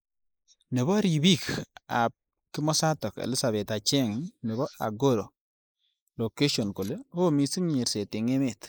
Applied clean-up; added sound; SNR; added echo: neural mask model Resemble Enhance denoiser.